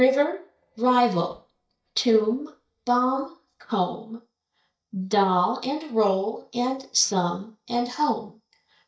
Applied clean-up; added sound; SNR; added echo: neural mask model DeepFilterNet 3.